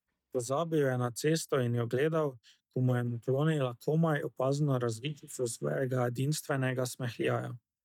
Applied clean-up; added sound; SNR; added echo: neural mask model DeepFilterNet 3.